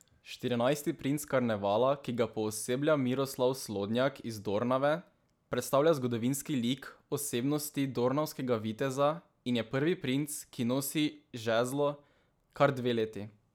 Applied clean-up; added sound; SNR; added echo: none; none; none; none.